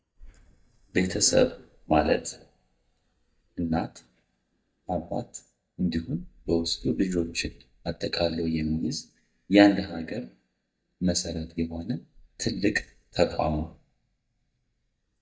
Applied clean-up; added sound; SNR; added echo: neural mask model DeepFilterNet 3.